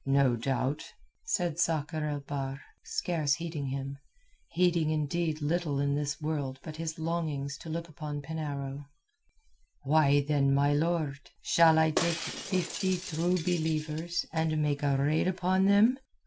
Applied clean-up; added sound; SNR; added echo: none; Shatter; 10 dB; none.